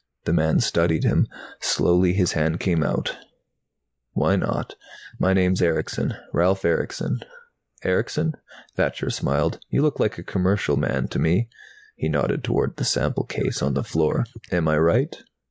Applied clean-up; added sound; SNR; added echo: neural mask model Resemble Enhance denoiser.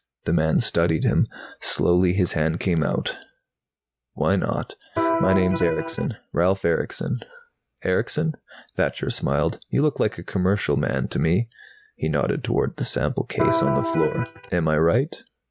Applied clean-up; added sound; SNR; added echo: neural mask model RNNoise.